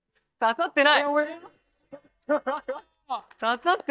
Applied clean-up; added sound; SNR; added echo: neural mask model DeepFilterNet 3.